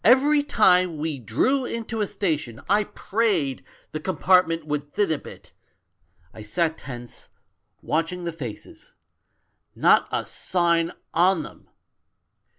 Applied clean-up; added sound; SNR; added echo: none; none; none; none.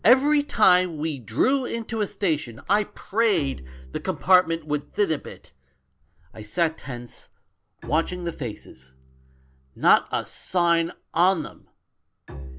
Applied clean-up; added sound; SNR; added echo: none; Bowed string instrument; 19 dB; none.